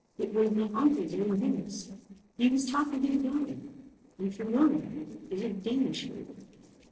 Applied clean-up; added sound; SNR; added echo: neural separator model SepFormer DNS4.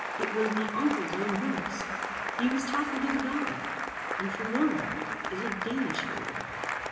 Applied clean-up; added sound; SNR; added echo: none; Applause / Cheering; 1 dB; reverberation time 2.5 s.